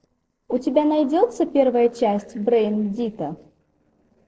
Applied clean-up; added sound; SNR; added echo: neural separator model SepFormer DNS4.